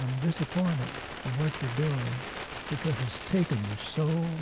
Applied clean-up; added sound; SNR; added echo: none; Bird; 9 dB; none.